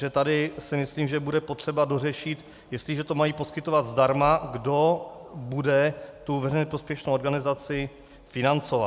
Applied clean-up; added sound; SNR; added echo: none; none; none; none.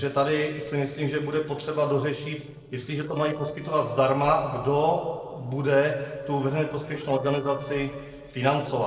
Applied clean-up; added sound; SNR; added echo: neural separator model SepFormer DNS4.